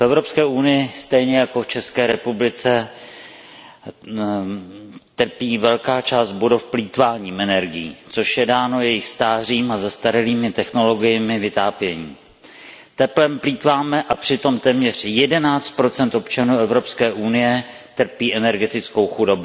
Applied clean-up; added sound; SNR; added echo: none; none; none; none.